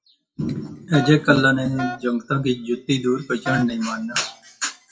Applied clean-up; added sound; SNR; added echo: classical method WPE with log-MMSE.